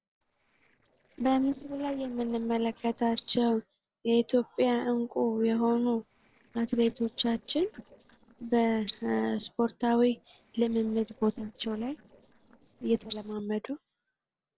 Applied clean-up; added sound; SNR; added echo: neural separator model SepFormer DNS4.